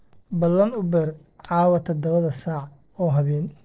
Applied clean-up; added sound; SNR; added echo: neural separator model SepFormer DNS4.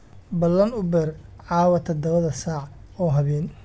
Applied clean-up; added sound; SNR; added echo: none; none; none; none.